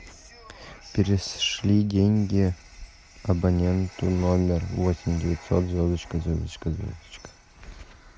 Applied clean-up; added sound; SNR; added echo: none; none; none; none.